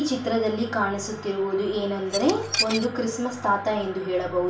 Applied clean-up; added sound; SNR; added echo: none; Dishes, pots, and pans / Glass; 5 dB; reverberation time 0.4 s.